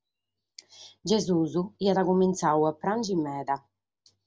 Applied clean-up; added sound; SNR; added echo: none; none; none; none.